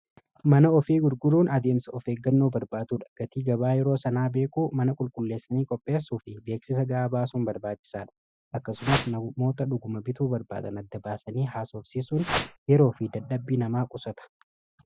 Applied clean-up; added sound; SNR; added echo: classical method Wiener filter.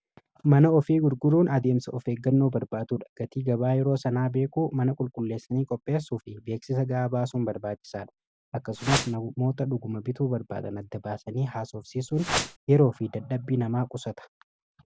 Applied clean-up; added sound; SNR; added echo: none; Whoosh, swoosh, swish; 3 dB; none.